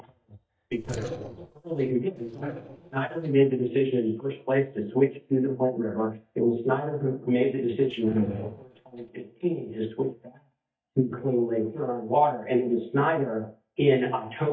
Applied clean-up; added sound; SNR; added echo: neural mask model DeepFilterNet 3.